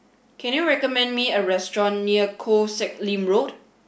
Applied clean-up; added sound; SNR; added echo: none; none; none; none.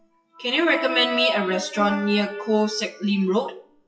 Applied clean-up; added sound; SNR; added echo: classical method WPE with log-MMSE.